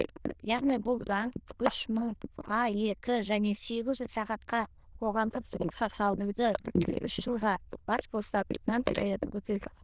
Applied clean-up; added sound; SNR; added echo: neural diffusion model UNIVERSE++.